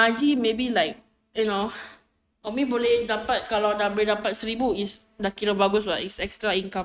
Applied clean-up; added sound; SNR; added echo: neural mask model RNNoise.